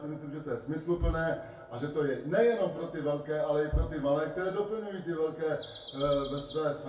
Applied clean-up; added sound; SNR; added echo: none; Bird vocalization, bird call, bird song; 13 dB; reverberation time 0.3 s.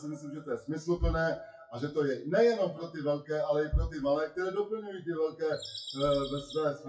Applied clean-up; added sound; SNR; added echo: classical method WPE with log-MMSE.